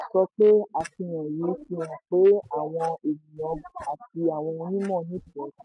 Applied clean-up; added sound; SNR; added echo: neural mask model RNNoise.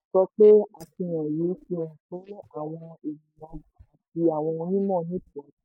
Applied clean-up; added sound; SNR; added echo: neural mask model DeepFilterNet 3.